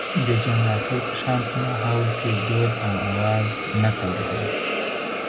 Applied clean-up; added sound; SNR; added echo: none; Hiss; 3 dB; reverberation time 0.4 s.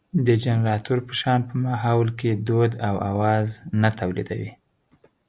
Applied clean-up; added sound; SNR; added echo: none; none; none; none.